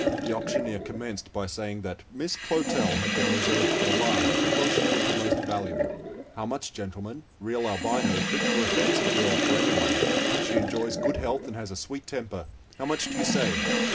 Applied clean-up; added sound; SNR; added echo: none; Sink (filling or washing); -4 dB; reverberation time 0.3 s.